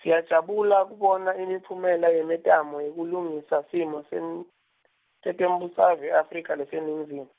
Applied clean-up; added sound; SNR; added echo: none; none; none; none.